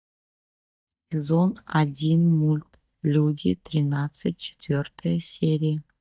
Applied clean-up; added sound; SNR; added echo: neural mask model DeepFilterNet 3.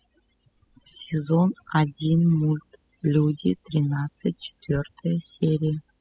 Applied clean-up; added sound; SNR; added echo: classical method spectral subtraction.